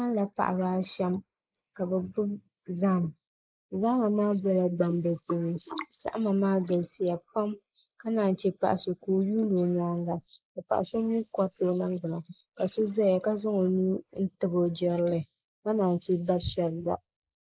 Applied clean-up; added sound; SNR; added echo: neural mask model Resemble Enhance denoiser.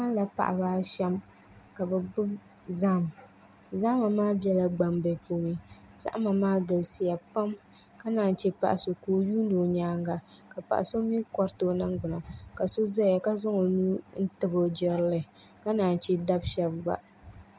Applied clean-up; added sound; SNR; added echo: none; none; none; none.